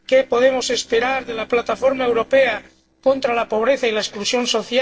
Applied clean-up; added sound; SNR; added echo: neural separator model SepFormer DNS4.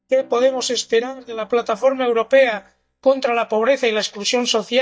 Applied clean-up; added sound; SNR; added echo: neural mask model DeepFilterNet 3.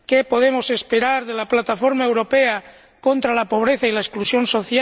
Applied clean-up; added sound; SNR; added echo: none; none; none; none.